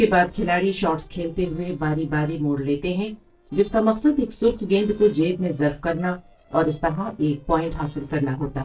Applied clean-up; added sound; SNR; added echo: neural separator model SepFormer DNS4.